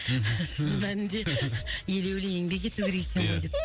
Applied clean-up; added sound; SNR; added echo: none; Dog; 12 dB; none.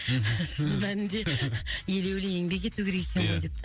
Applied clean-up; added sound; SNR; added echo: none; none; none; none.